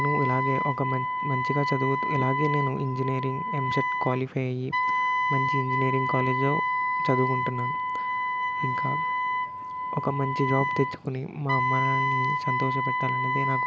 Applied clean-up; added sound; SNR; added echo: none; Wind instrument, woodwind instrument; -2 dB; none.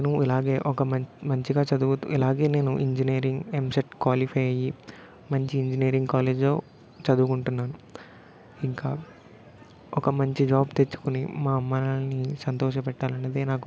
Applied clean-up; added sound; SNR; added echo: none; none; none; none.